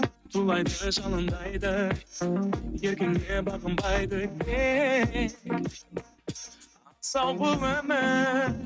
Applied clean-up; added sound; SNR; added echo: neural mask model RNNoise.